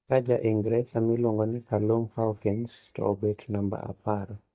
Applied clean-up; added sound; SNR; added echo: neural mask model DeepFilterNet 3.